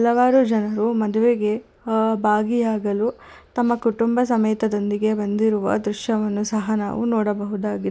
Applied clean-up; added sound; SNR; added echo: none; none; none; none.